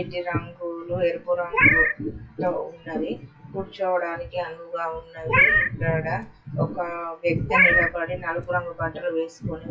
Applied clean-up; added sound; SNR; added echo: classical method WPE with log-MMSE.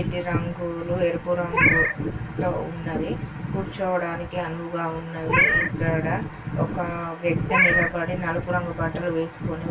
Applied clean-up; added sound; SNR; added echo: none; Meow; -2 dB; reverberation time 0.2 s.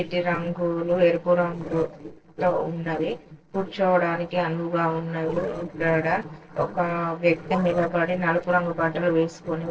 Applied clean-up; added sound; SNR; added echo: neural separator model SepFormer DNS4.